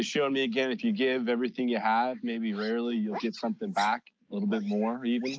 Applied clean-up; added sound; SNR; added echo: neural mask model Resemble Enhance denoiser.